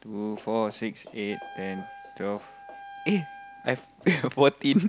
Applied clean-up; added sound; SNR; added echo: none; Wind instrument, woodwind instrument; 17 dB; none.